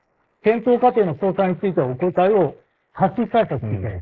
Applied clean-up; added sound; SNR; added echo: neural mask model Resemble Enhance denoiser.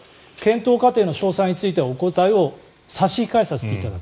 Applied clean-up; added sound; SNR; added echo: none; none; none; none.